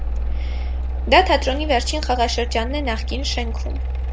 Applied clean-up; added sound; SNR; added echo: none; Mechanical fan; 1 dB; none.